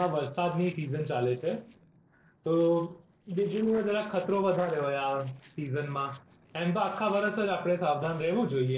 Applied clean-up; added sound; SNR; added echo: neural separator model SepFormer DNS4.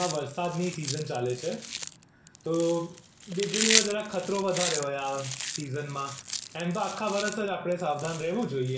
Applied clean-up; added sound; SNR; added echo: none; Chewing, mastication; 4 dB; reverberation time 0.3 s.